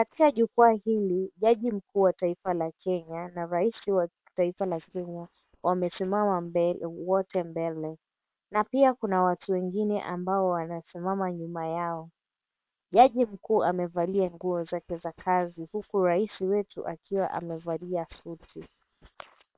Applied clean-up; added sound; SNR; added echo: neural separator model SepFormer WHAM!.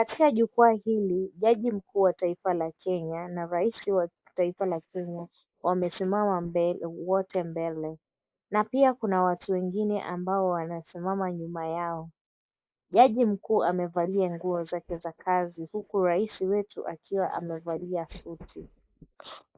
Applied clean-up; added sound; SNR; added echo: neural mask model Resemble Enhance denoiser.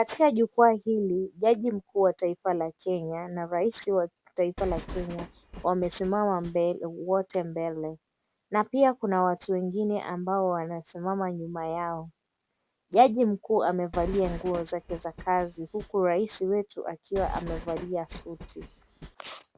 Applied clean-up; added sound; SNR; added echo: none; Train; 13 dB; none.